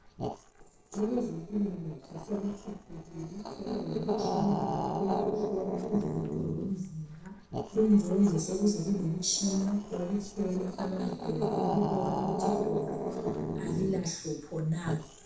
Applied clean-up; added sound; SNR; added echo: neural separator model SepFormer DNS4.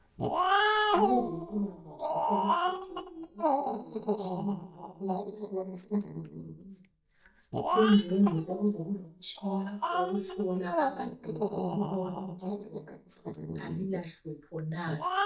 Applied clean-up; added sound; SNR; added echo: neural mask model DeepFilterNet 3.